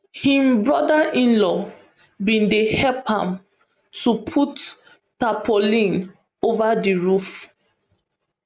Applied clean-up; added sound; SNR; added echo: none; none; none; none.